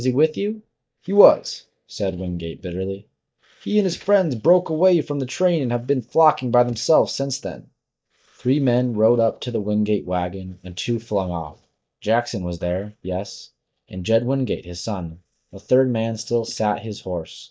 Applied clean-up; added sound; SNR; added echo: neural mask model DeepFilterNet 3.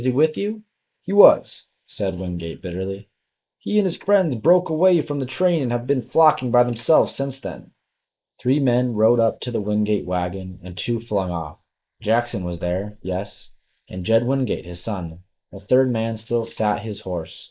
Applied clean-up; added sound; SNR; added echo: neural mask model Resemble Enhance denoiser.